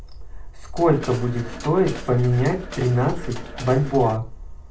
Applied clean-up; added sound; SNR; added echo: none; Mechanisms; 15 dB; reverberation time 0.3 s.